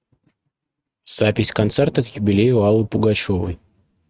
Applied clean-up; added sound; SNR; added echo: neural mask model RNNoise.